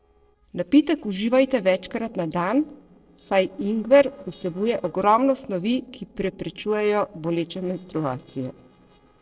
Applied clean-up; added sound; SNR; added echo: neural separator model SepFormer DNS4.